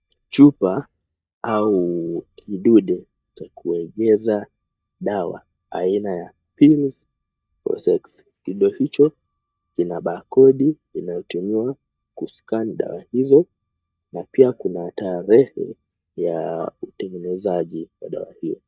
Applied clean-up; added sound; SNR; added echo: neural mask model DeepFilterNet 3.